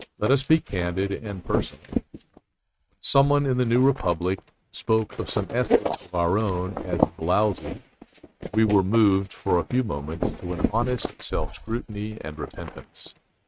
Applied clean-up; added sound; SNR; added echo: neural mask model RNNoise.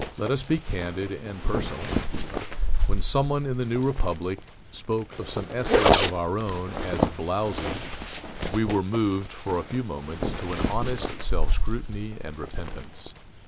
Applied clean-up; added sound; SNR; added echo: none; Zipper (clothing); -2 dB; none.